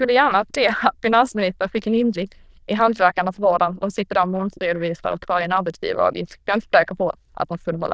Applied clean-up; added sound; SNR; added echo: neural diffusion model UNIVERSE++.